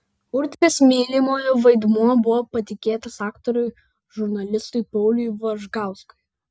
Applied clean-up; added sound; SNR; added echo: none; none; none; none.